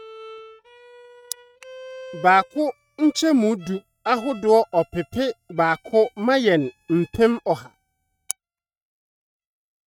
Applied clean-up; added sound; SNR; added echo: neural mask model RNNoise.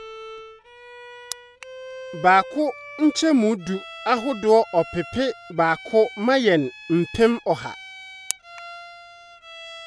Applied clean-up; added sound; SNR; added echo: none; Bowed string instrument; 17 dB; none.